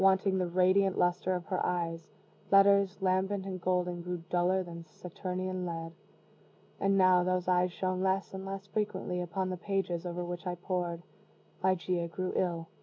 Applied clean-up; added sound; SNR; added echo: none; none; none; none.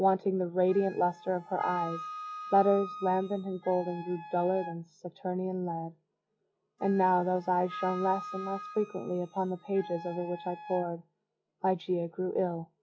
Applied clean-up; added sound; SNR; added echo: classical method log-MMSE.